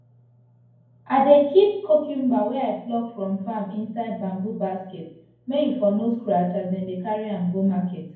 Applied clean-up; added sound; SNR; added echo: none; none; none; reverberation time 0.9 s.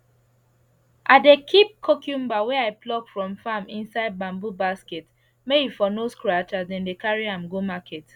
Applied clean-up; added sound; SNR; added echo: none; none; none; none.